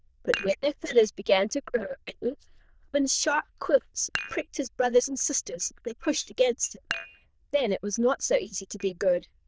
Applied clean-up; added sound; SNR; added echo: neural diffusion model UNIVERSE++.